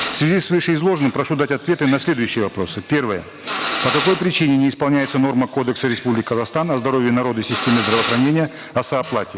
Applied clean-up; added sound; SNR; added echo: none; Drill; 11 dB; none.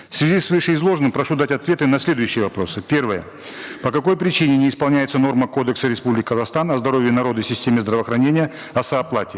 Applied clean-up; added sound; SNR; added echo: none; none; none; none.